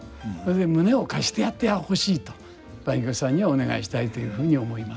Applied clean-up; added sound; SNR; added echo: none; none; none; none.